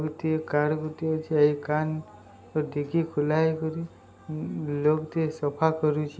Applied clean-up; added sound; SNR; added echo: none; none; none; none.